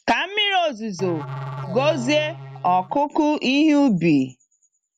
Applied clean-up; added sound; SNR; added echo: none; Musical instrument; 12 dB; none.